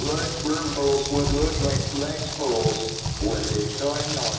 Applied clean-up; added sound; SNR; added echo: none; Rain; 1 dB; reverberation time 1.0 s.